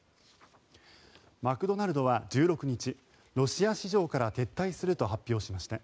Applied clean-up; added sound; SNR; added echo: none; none; none; none.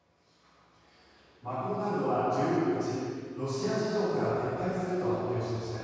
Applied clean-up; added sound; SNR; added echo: none; none; none; reverberation time 2.2 s.